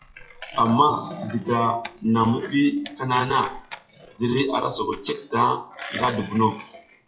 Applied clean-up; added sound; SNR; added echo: classical method WPE with log-MMSE.